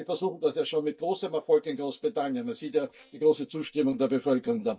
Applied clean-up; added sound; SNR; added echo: neural mask model DeepFilterNet 3.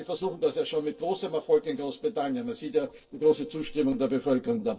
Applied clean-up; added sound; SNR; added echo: neural separator model SepFormer DNS4.